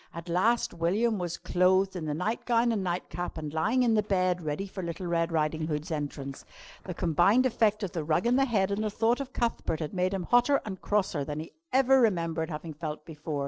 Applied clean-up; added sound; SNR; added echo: neural separator model SepFormer DNS4.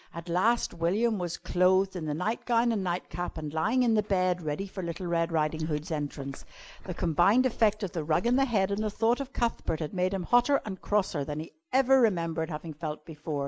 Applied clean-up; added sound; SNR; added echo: neural mask model Resemble Enhance denoiser.